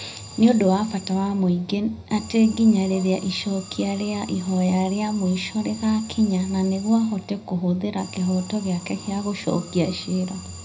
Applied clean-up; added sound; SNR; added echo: none; Alarm; 20 dB; reverberation time 0.4 s.